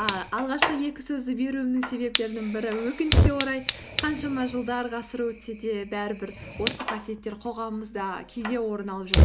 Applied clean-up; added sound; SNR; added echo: none; Fire; -1 dB; none.